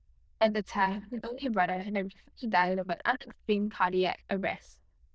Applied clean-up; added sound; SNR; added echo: neural diffusion model UNIVERSE++.